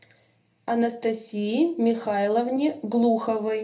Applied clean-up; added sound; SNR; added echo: none; none; none; reverberation time 0.3 s.